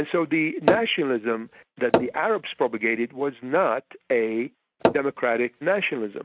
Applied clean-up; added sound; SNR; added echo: neural mask model RNNoise.